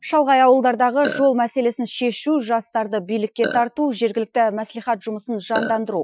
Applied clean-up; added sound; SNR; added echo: classical method Wiener filter.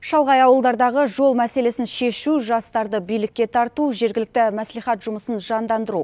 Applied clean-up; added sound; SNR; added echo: none; none; none; none.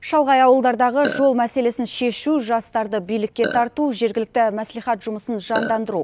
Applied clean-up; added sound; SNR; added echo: none; Burping, eructation; 8 dB; none.